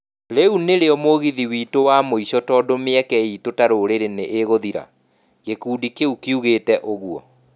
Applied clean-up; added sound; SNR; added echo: none; none; none; none.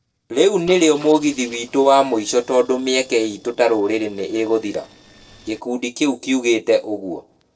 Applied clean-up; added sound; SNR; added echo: neural separator model SepFormer DNS4.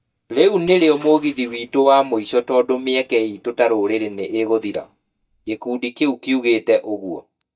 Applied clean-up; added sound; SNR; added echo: neural mask model DeepFilterNet 3.